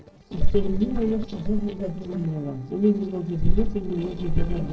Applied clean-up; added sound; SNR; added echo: neural separator model SepFormer DNS4.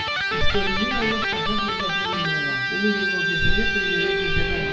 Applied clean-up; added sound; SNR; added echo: none; Electric guitar; -1 dB; reverberation time 1.0 s.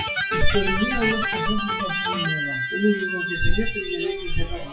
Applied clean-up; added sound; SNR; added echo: classical method WPE with log-MMSE.